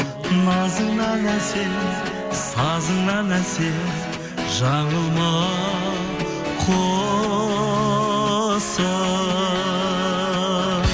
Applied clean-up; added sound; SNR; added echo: none; none; none; none.